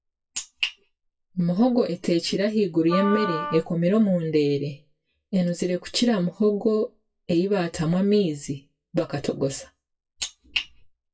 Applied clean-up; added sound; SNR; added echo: classical method WPE with log-MMSE.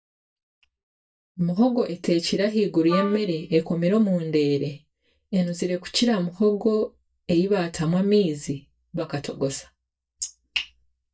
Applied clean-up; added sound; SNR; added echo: neural mask model DeepFilterNet 3.